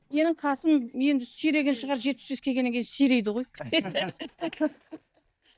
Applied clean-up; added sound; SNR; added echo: neural mask model DeepFilterNet 3.